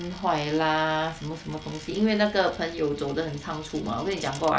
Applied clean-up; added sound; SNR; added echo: none; Coin (dropping); 19 dB; none.